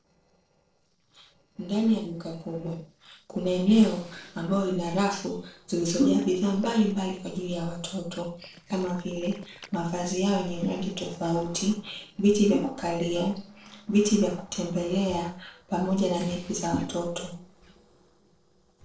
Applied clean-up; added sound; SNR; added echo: neural separator model SepFormer DNS4.